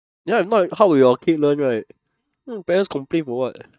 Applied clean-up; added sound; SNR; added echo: neural mask model DeepFilterNet 3.